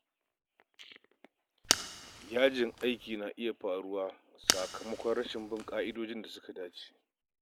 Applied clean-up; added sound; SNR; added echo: none; Fire; 0 dB; none.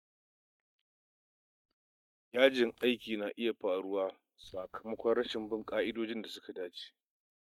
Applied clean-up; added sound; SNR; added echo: neural mask model DeepFilterNet 3.